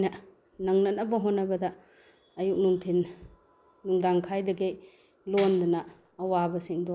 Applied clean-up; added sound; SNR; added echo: none; Tambourine; 1 dB; none.